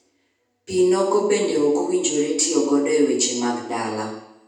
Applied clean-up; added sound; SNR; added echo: none; none; none; reverberation time 0.8 s.